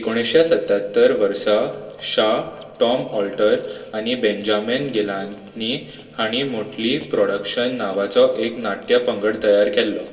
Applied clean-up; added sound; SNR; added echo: neural separator model SepFormer DNS4.